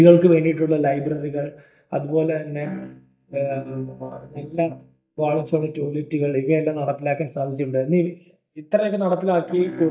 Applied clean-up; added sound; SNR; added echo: neural mask model DeepFilterNet 3.